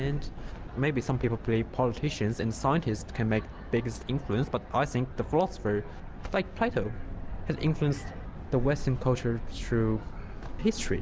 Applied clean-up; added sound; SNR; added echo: none; none; none; none.